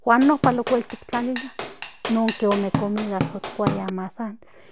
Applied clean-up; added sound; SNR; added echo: none; Drum / Drum kit; 6 dB; none.